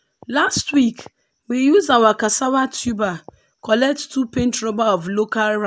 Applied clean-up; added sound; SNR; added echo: none; none; none; none.